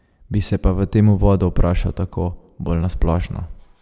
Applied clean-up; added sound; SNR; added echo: none; none; none; none.